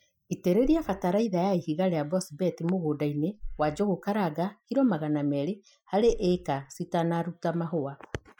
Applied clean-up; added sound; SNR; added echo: classical method Wiener filter.